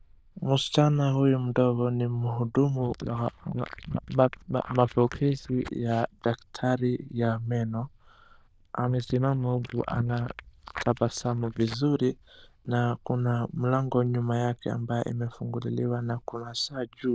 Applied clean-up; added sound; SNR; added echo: neural diffusion model UNIVERSE++.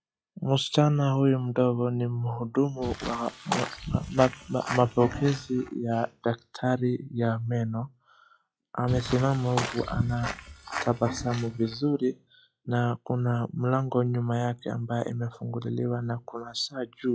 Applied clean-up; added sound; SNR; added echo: classical method log-MMSE.